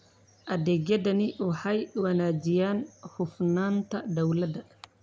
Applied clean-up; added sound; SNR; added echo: none; none; none; none.